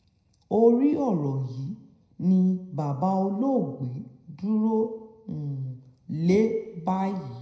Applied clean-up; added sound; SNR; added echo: none; none; none; reverberation time 0.7 s.